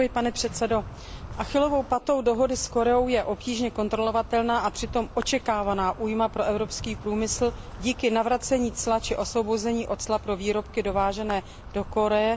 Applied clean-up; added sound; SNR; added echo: none; Insect; 14 dB; none.